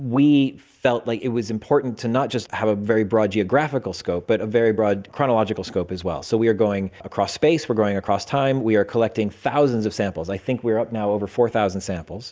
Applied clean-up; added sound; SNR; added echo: none; none; none; none.